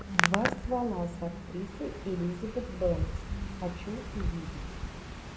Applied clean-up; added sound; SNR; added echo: none; Hands; 1 dB; none.